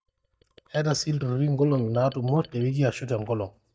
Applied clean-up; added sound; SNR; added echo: neural mask model DeepFilterNet 3.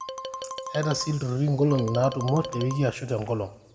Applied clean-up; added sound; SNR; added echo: none; Marimba, xylophone; 11 dB; reverberation time 1.2 s.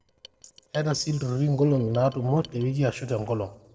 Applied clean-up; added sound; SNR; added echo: neural separator model SepFormer DNS4.